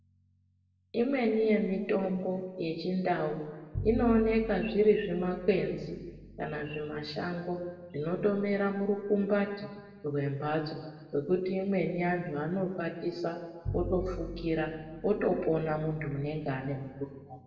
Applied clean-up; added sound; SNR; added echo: none; Bowed string instrument; 15 dB; reverberation time 1.2 s.